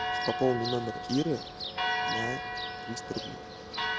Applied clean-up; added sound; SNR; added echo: none; Church bell; 0 dB; none.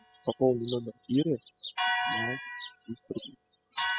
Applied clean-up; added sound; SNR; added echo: classical method spectral subtraction.